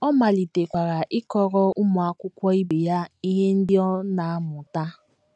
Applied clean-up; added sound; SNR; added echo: none; none; none; none.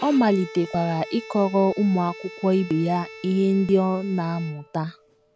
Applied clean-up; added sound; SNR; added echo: none; Bowed string instrument; 18 dB; none.